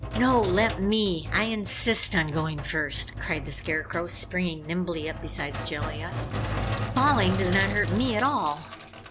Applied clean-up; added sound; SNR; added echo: none; Sink (filling or washing); 5 dB; none.